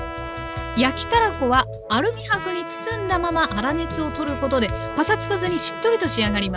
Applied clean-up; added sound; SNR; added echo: none; Trumpet; 11 dB; none.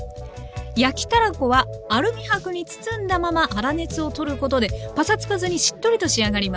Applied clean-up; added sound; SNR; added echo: none; none; none; none.